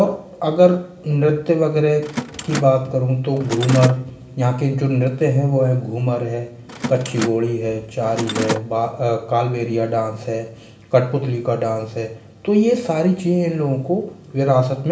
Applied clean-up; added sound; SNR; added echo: none; Mechanisms; 11 dB; reverberation time 2.0 s.